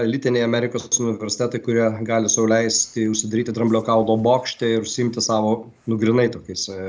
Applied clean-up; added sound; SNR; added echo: none; none; none; none.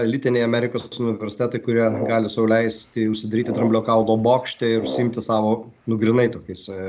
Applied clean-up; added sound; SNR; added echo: none; Brass instrument; 12 dB; none.